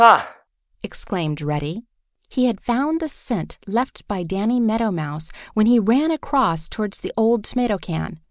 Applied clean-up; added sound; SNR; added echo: none; none; none; none.